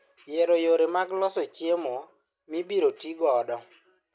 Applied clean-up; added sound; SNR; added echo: none; none; none; none.